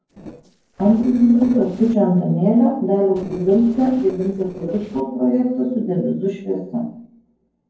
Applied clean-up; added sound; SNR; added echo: neural separator model SepFormer DNS4.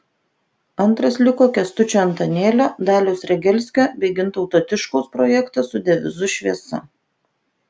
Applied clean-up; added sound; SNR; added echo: none; none; none; none.